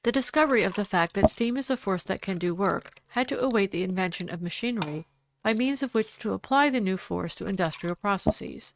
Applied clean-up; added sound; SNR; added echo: neural mask model RNNoise.